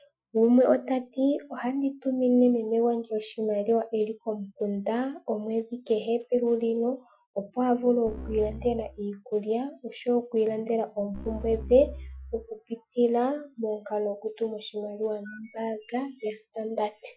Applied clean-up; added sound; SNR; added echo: classical method Wiener filter.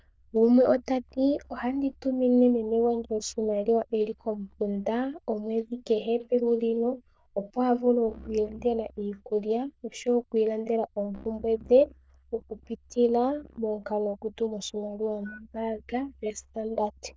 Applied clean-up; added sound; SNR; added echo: neural diffusion model UNIVERSE++.